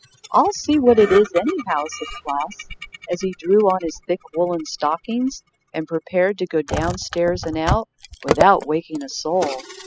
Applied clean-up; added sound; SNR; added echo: classical method spectral subtraction.